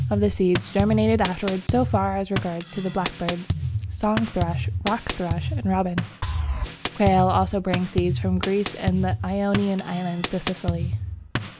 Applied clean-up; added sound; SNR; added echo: none; Drum kit; 3 dB; none.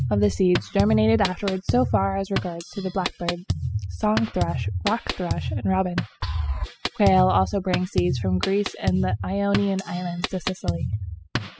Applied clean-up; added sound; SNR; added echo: classical method spectral subtraction.